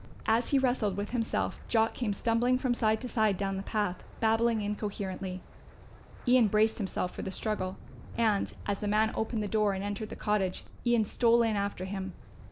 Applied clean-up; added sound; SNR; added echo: none; Wind; 16 dB; none.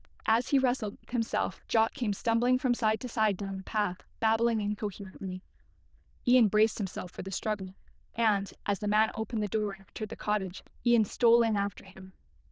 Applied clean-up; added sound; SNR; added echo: neural diffusion model UNIVERSE++.